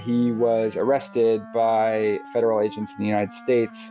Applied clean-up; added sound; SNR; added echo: none; Wind instrument, woodwind instrument; 19 dB; none.